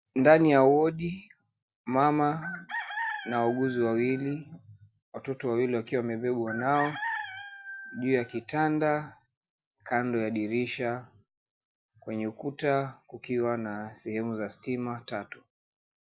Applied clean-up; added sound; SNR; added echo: none; Chicken, rooster; 10 dB; none.